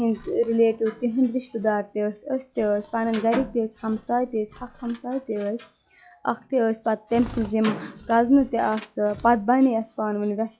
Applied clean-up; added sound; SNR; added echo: classical method log-MMSE.